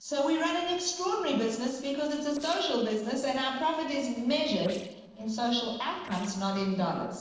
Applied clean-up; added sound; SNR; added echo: neural separator model SepFormer DNS4.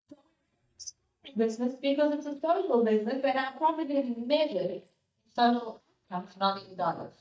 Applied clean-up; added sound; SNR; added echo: neural mask model DeepFilterNet 3.